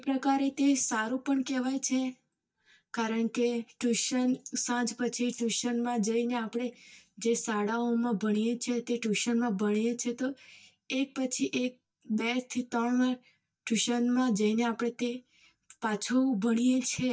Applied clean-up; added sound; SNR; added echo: neural mask model DeepFilterNet 3.